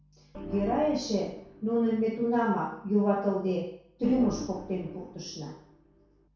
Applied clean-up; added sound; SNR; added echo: none; Organ; 14 dB; reverberation time 0.6 s.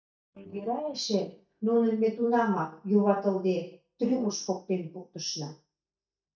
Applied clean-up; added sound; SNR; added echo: neural mask model DeepFilterNet 3.